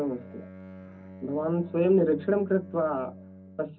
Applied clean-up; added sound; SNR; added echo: none; Bowed string instrument; 16 dB; reverberation time 0.4 s.